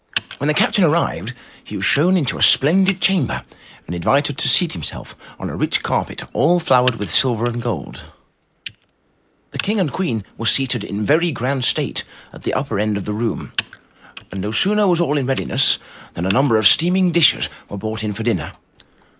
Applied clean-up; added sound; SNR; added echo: neural mask model Resemble Enhance denoiser.